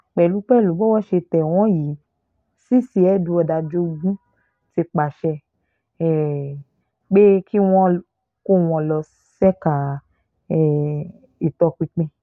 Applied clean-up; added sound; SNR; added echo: none; none; none; none.